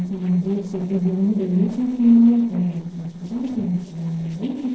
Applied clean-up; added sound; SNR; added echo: neural separator model SepFormer DNS4.